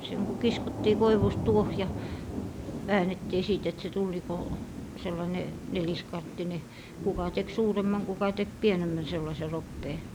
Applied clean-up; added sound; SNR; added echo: none; Thunder / Rain; 7 dB; none.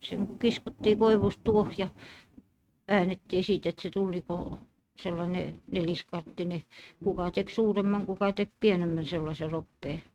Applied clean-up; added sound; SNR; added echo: neural mask model RNNoise.